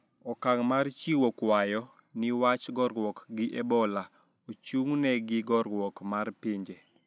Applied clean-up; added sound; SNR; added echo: none; none; none; none.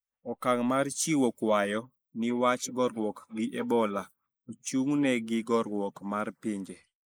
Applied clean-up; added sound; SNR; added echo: neural mask model Resemble Enhance denoiser.